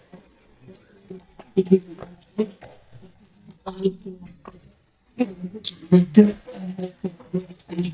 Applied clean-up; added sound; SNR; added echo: neural mask model DeepFilterNet 3.